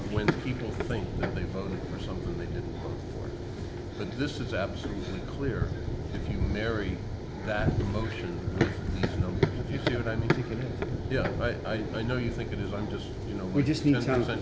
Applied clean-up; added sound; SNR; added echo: none; Run; -1 dB; none.